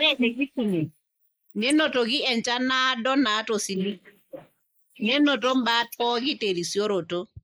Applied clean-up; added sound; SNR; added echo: neural mask model Resemble Enhance denoiser.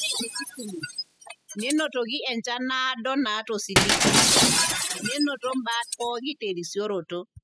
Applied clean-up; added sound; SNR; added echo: classical method spectral subtraction.